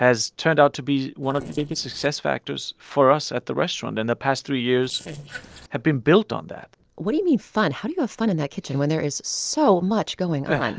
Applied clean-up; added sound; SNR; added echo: neural separator model SepFormer DNS4.